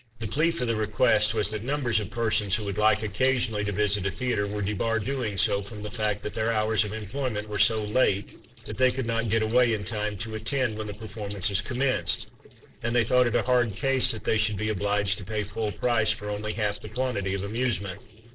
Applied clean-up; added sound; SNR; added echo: neural separator model SepFormer DNS4.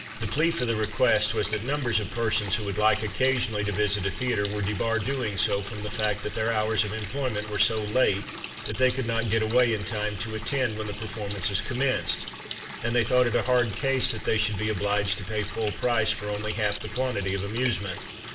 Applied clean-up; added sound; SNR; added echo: none; Water tap, faucet; 11 dB; reverberation time 0.6 s.